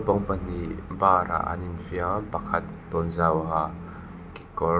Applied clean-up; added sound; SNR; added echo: none; none; none; none.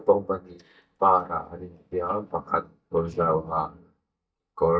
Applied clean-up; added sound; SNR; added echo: neural mask model DeepFilterNet 3.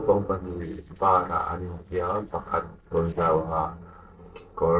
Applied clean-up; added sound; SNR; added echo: neural separator model SepFormer DNS4.